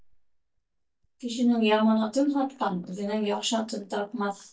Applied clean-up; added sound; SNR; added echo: neural mask model DeepFilterNet 3.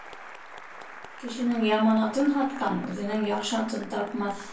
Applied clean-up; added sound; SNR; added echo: none; Applause; 16 dB; reverberation time 0.2 s.